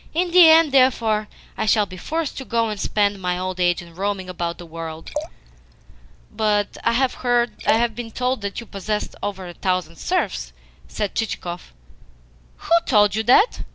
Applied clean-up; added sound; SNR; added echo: none; Liquid; 13 dB; none.